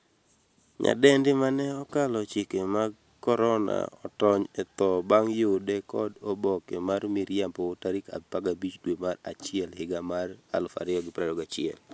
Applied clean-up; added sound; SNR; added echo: none; none; none; none.